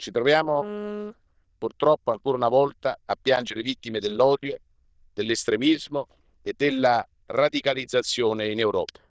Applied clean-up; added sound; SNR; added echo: neural diffusion model UNIVERSE++.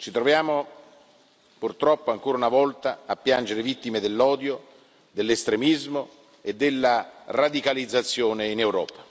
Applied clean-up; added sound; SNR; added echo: none; none; none; none.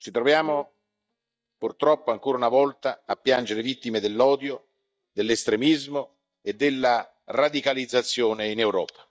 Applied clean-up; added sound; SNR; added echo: neural mask model DeepFilterNet 3.